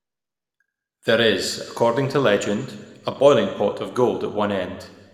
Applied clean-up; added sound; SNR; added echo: none; none; none; reverberation time 1.3 s.